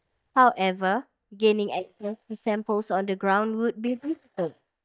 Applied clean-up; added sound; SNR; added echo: neural mask model DeepFilterNet 3.